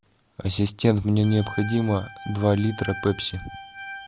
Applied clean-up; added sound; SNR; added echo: none; Organ; 15 dB; none.